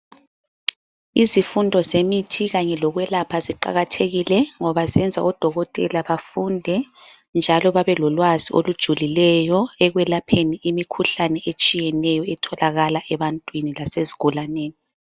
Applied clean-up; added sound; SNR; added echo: none; none; none; none.